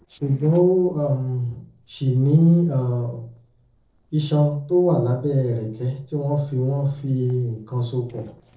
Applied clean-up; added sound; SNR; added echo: neural separator model SepFormer DNS4.